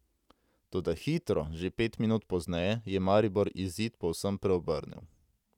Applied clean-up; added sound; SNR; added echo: none; none; none; none.